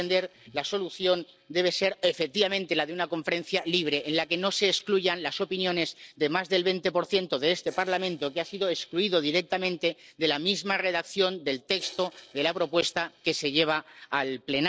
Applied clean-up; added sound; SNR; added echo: neural separator model SepFormer DNS4.